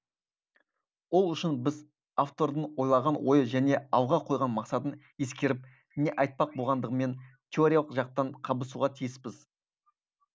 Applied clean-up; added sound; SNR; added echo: none; none; none; none.